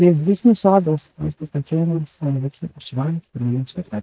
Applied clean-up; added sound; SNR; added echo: neural mask model DeepFilterNet 3.